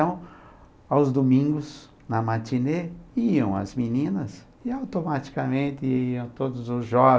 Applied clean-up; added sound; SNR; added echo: none; none; none; none.